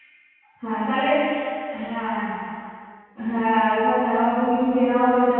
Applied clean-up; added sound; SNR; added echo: none; none; none; reverberation time 2.1 s.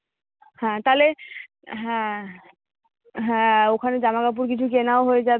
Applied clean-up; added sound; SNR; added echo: none; none; none; none.